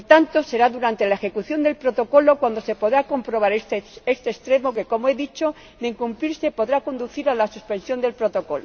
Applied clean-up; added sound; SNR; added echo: none; none; none; none.